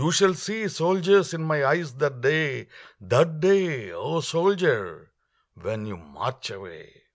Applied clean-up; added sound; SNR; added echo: none; none; none; none.